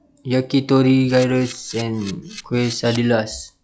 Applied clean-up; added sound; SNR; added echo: classical method log-MMSE.